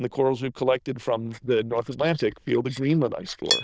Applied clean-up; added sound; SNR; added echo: neural diffusion model UNIVERSE++.